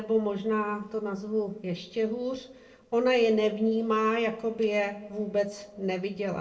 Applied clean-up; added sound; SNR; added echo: neural separator model SepFormer DNS4.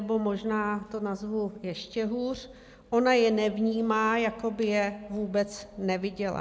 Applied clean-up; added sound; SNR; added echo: none; none; none; none.